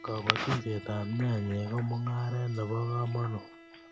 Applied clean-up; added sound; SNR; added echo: none; Bowed string instrument; 19 dB; none.